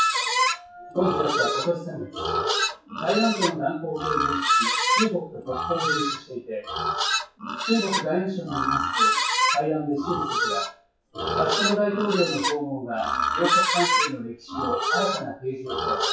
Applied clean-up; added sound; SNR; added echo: classical method WPE with log-MMSE.